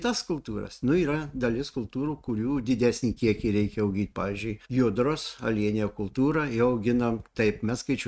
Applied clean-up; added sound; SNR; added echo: neural mask model RNNoise.